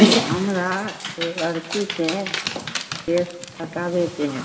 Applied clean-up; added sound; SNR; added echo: none; Dog; -1 dB; reverberation time 1.3 s.